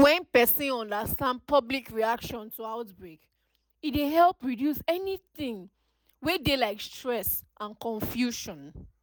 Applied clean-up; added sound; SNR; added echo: none; none; none; none.